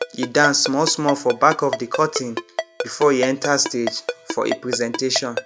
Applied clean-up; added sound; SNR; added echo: none; Ringtone; 8 dB; none.